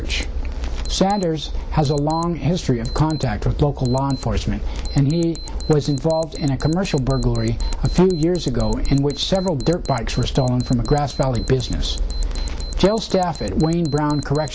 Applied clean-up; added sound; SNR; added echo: none; Alarm; 17 dB; none.